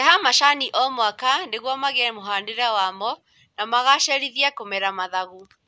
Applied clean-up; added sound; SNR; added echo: none; none; none; none.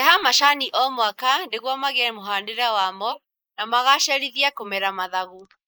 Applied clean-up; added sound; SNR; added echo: neural mask model Resemble Enhance denoiser.